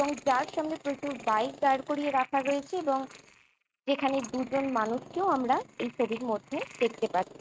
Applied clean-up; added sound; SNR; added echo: neural mask model RNNoise.